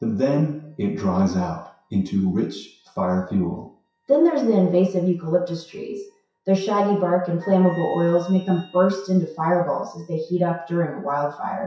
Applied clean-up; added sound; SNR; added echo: classical method WPE with log-MMSE.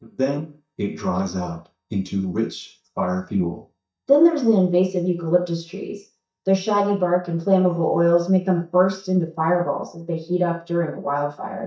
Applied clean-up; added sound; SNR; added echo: neural mask model DeepFilterNet 3.